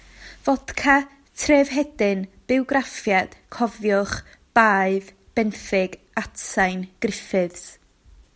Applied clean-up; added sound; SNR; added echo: none; none; none; none.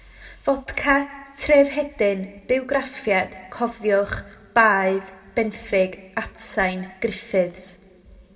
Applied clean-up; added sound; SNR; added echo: none; none; none; reverberation time 1.1 s.